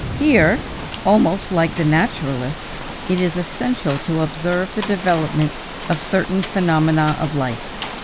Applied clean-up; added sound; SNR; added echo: none; Rain; 9 dB; none.